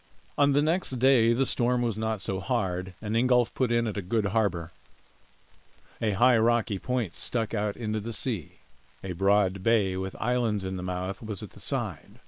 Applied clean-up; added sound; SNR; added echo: neural separator model SepFormer WHAM!.